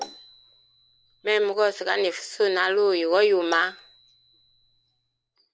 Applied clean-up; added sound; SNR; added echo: none; Marimba, xylophone; 20 dB; none.